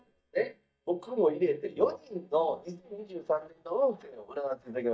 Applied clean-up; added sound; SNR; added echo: neural mask model DeepFilterNet 3.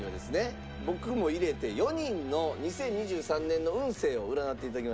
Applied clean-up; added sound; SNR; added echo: none; none; none; none.